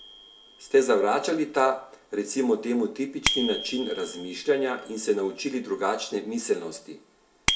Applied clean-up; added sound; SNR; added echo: none; Bicycle bell; 9 dB; reverberation time 0.4 s.